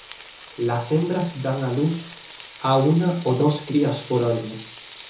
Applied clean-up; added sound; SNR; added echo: none; Frying (food); 20 dB; reverberation time 0.6 s.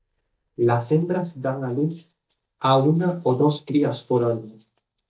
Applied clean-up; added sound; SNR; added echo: neural mask model DeepFilterNet 3.